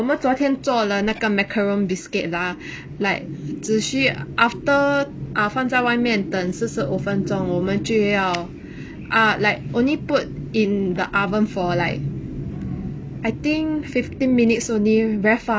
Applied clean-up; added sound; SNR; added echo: none; none; none; none.